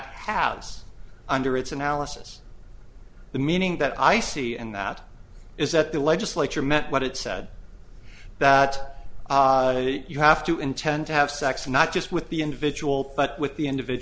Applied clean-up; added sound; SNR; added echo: none; none; none; none.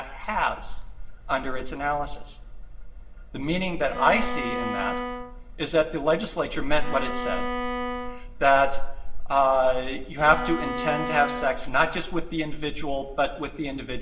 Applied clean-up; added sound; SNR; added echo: none; Bowed string instrument; 7 dB; reverberation time 0.8 s.